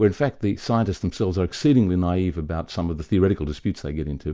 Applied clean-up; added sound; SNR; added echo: none; none; none; none.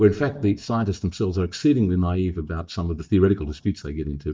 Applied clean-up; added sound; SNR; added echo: neural mask model DeepFilterNet 3.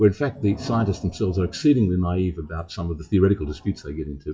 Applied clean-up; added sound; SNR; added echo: classical method WPE with log-MMSE.